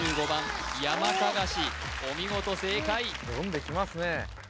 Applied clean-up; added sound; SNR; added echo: none; none; none; none.